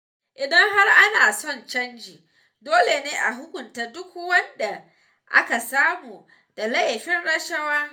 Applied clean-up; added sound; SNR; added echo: none; none; none; reverberation time 0.3 s.